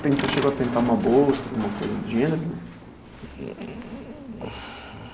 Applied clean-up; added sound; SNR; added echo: none; Tools + Run; 10 dB; none.